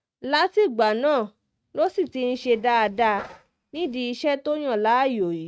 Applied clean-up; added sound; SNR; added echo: neural mask model RNNoise.